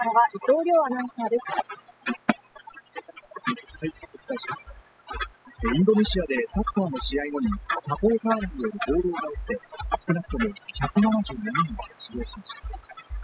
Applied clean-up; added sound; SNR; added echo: classical method spectral subtraction.